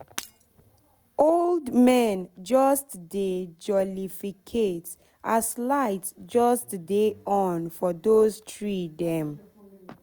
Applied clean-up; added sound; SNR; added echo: none; Shatter; 19 dB; none.